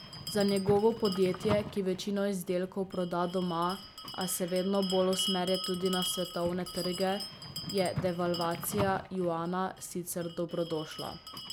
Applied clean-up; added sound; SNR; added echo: none; Bell; 9 dB; none.